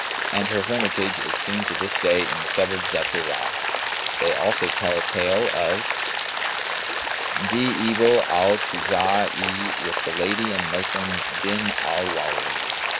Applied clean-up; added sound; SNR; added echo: none; Rain; 0 dB; none.